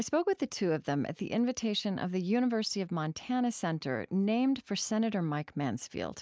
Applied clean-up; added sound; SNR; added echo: none; none; none; none.